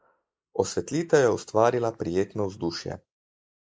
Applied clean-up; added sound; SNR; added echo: neural mask model Resemble Enhance denoiser.